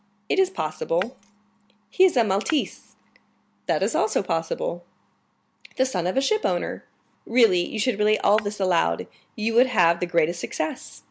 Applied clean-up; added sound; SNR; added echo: none; Shatter; 16 dB; none.